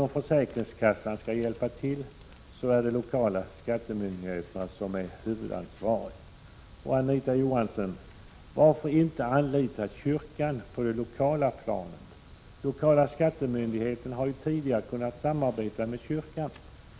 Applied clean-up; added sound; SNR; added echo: none; none; none; none.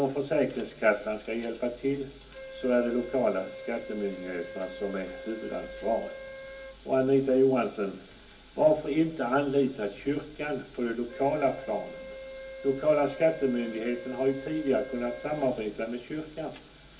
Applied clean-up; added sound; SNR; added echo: none; Wind instrument, woodwind instrument; 16 dB; reverberation time 0.3 s.